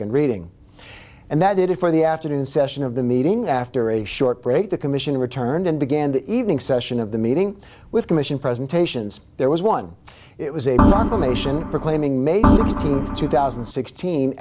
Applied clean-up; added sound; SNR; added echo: none; Organ; -2 dB; none.